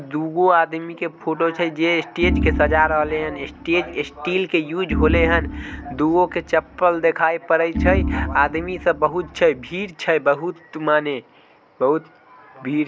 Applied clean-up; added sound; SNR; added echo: none; Organ; 5 dB; none.